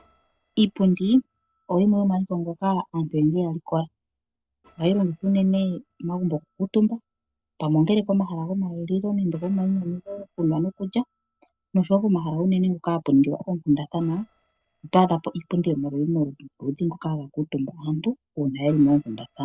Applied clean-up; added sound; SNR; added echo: neural separator model SepFormer DNS4.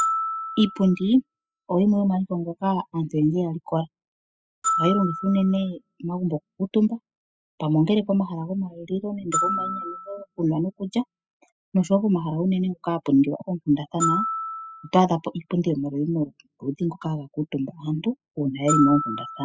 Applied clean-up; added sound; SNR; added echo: classical method spectral subtraction.